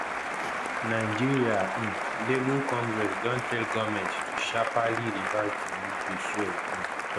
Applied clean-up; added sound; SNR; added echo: none; Applause; 1 dB; none.